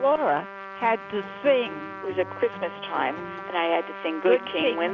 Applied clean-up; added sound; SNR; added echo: none; Trumpet; 13 dB; none.